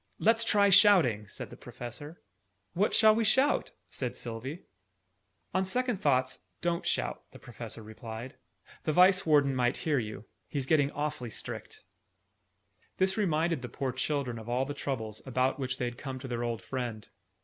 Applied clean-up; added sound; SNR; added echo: none; none; none; none.